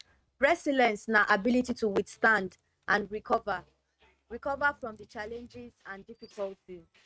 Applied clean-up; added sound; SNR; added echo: neural mask model RNNoise.